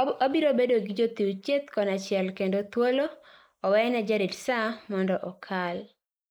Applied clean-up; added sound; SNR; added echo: neural mask model Resemble Enhance denoiser.